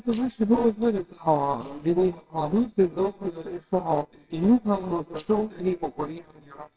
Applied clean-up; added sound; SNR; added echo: neural separator model SepFormer WHAMR!.